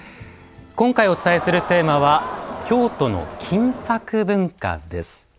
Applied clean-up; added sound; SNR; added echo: none; Crowd; 10 dB; none.